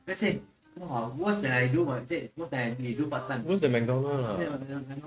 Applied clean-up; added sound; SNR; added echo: neural mask model RNNoise.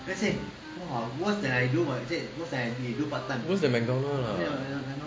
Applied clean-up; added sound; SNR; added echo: none; Wind instrument, woodwind instrument; 16 dB; none.